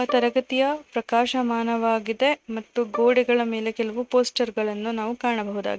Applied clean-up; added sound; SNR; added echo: neural mask model RNNoise.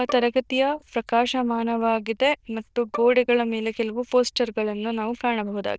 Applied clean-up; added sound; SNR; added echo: neural diffusion model UNIVERSE++.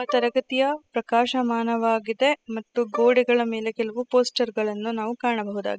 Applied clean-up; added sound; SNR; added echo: classical method spectral subtraction.